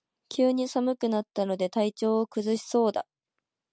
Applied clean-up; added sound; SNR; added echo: none; none; none; none.